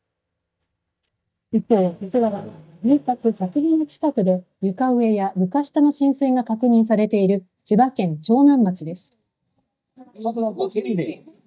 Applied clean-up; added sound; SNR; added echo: neural mask model DeepFilterNet 3.